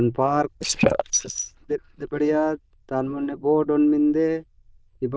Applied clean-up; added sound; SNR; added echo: neural diffusion model UNIVERSE++.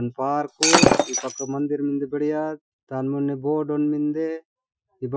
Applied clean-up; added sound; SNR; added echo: classical method Wiener filter.